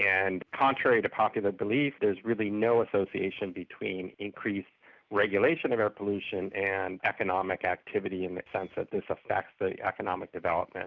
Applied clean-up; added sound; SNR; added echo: none; none; none; none.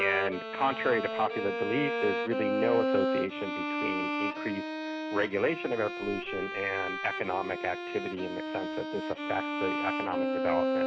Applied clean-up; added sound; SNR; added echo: none; Bowed string instrument; 0 dB; none.